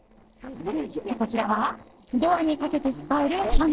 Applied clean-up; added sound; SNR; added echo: neural separator model SepFormer DNS4.